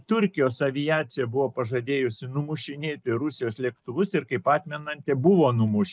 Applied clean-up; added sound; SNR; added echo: none; none; none; none.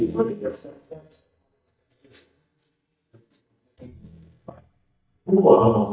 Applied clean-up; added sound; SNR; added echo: neural mask model DeepFilterNet 3.